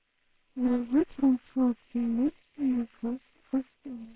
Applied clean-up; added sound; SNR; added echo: neural separator model SepFormer WHAMR!.